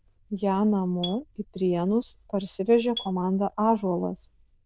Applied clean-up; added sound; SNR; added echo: neural diffusion model UNIVERSE++.